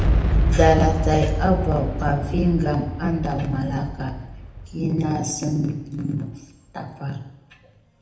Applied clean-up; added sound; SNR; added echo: none; Boom; 1 dB; reverberation time 0.8 s.